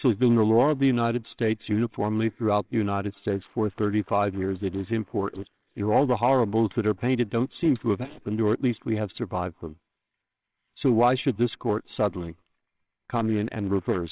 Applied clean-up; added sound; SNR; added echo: neural separator model SepFormer WHAMR!.